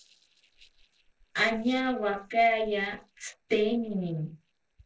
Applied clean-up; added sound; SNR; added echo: neural separator model SepFormer DNS4.